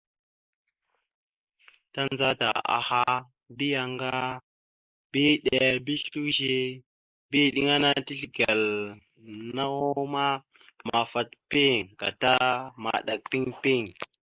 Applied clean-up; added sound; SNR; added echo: neural mask model Resemble Enhance denoiser.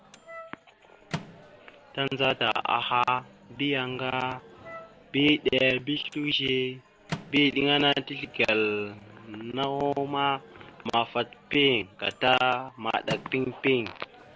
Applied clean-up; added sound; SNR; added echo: none; Microwave oven + Wind instrument, woodwind instrument; 18 dB; none.